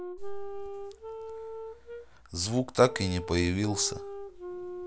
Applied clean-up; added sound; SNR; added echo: none; Wind instrument, woodwind instrument; 10 dB; none.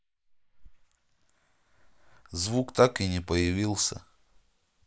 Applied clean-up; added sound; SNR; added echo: neural mask model Resemble Enhance denoiser.